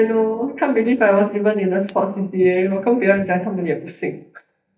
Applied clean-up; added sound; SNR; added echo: neural mask model DeepFilterNet 3.